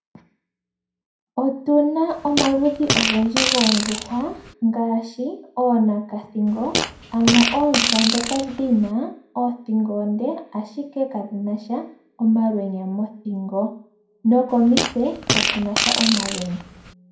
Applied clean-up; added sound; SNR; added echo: none; Fart; 2 dB; reverberation time 0.5 s.